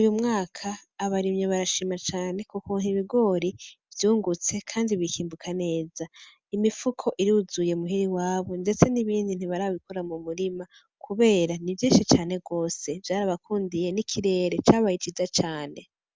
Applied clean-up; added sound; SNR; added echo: none; none; none; none.